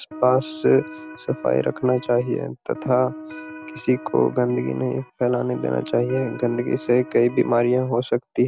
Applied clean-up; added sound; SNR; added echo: none; Electric guitar; 16 dB; none.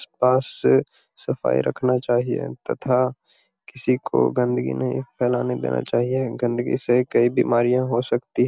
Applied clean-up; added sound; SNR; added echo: none; none; none; none.